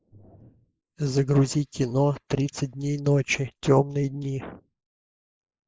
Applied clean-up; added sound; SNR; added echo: neural mask model Resemble Enhance denoiser.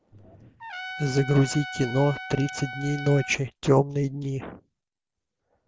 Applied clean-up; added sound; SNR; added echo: none; Trumpet; 11 dB; none.